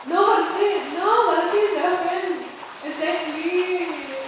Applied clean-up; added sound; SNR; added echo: none; Domestic sounds, home sounds; 15 dB; reverberation time 1.1 s.